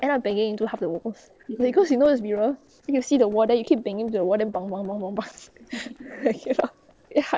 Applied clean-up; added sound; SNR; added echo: neural separator model SepFormer DNS4.